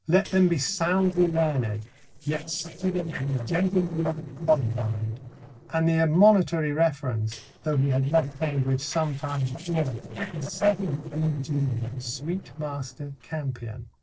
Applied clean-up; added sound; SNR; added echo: neural separator model SepFormer DNS4.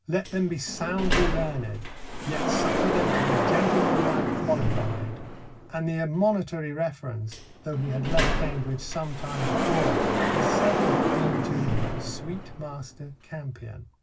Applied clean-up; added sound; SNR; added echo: none; Sliding door; -3 dB; reverberation time 0.4 s.